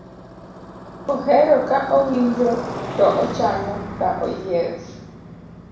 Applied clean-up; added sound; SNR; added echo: none; Motorcycle; 11 dB; reverberation time 0.7 s.